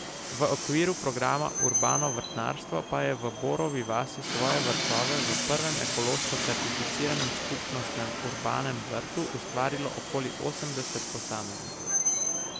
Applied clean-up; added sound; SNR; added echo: none; Train; 1 dB; none.